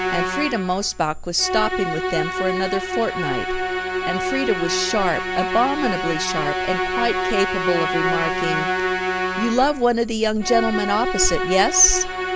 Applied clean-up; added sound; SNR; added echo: none; Musical instrument; 2 dB; none.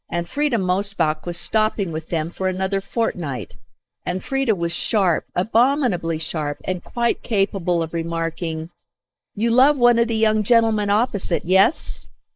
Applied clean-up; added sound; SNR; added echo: neural mask model Resemble Enhance denoiser.